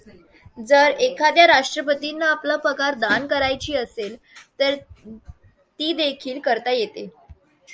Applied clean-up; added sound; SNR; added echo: none; none; none; none.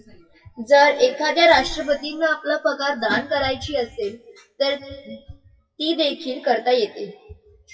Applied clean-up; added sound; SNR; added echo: classical method WPE with log-MMSE.